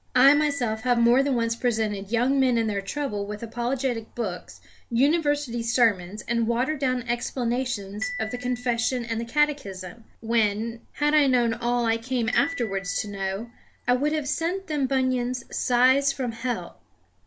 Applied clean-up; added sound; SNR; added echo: none; Glockenspiel; 16 dB; none.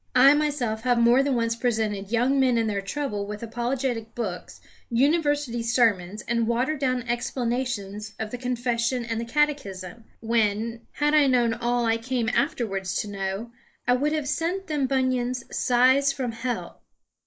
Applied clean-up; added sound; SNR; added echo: neural mask model Resemble Enhance denoiser.